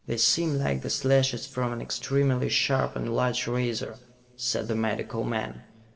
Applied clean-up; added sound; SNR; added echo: none; none; none; reverberation time 2.7 s.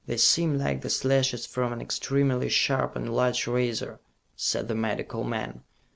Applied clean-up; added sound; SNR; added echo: none; none; none; none.